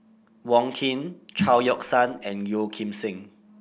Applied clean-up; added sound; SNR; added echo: none; Snare drum; 10 dB; none.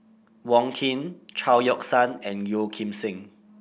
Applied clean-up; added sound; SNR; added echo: none; none; none; none.